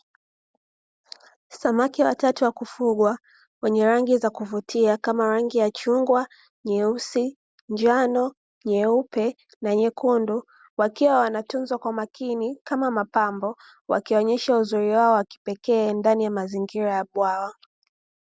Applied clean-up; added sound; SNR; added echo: none; none; none; none.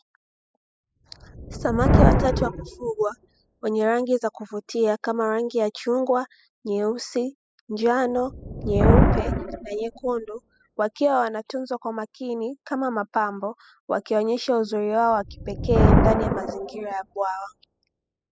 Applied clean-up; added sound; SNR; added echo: classical method spectral subtraction.